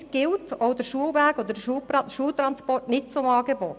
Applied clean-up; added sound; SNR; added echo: none; none; none; none.